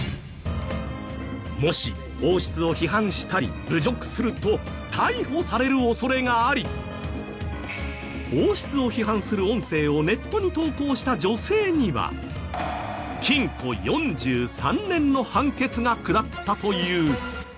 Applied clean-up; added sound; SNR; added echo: none; none; none; none.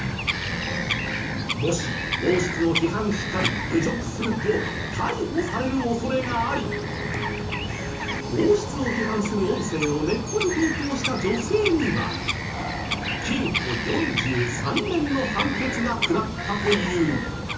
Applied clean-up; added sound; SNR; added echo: none; Bird vocalization, bird call, bird song; 3 dB; reverberation time 0.8 s.